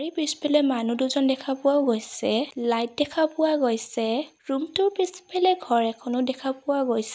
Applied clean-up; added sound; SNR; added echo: none; none; none; none.